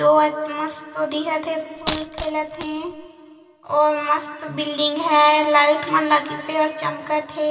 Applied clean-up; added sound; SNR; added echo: none; Coin (dropping); 12 dB; reverberation time 2.6 s.